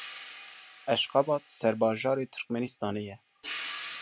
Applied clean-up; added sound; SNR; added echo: none; Hi-hat; 14 dB; none.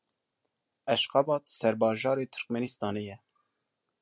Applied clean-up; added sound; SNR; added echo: none; none; none; none.